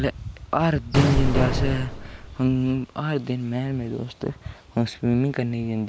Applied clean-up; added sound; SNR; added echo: none; Explosion; 1 dB; none.